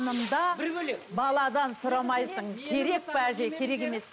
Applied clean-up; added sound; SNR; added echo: none; Frying (food) + Whoosh, swoosh, swish / Fireworks; 18 dB; none.